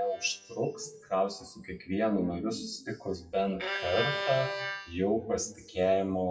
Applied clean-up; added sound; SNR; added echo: classical method WPE with log-MMSE.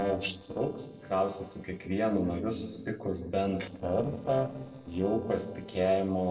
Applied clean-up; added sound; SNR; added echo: neural separator model SepFormer DNS4.